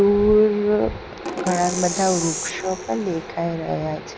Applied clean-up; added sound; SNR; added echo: none; Percussion; 9 dB; none.